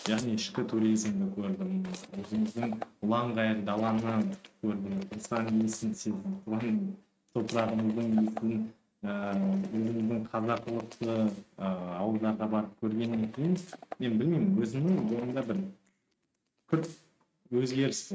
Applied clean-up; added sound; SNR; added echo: neural mask model RNNoise.